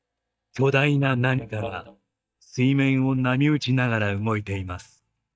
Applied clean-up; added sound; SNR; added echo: neural mask model DeepFilterNet 3.